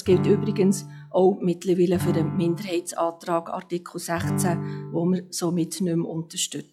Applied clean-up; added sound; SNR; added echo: classical method log-MMSE.